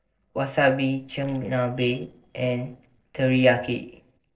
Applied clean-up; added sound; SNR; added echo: neural separator model SepFormer DNS4.